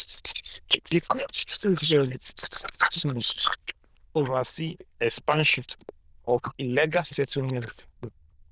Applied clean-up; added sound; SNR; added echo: neural diffusion model UNIVERSE++.